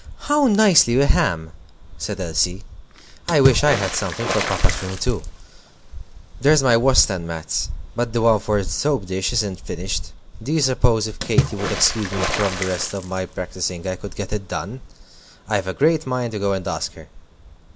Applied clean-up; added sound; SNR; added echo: none; Water / Splash, splatter; 10 dB; none.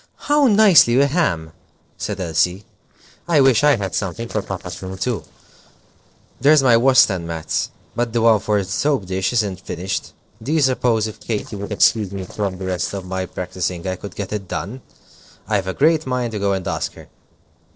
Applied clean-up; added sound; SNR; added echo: neural separator model SepFormer DNS4.